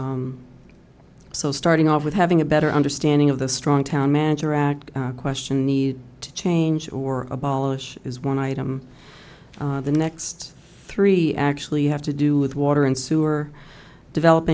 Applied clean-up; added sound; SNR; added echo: none; none; none; none.